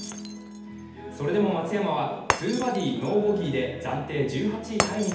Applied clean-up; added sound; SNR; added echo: none; Shatter; 8 dB; reverberation time 0.8 s.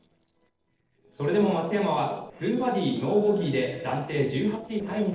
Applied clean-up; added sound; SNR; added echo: neural separator model SepFormer DNS4.